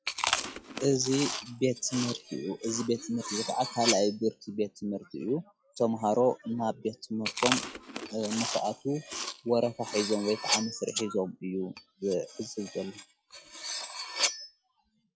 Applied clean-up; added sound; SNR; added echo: classical method log-MMSE.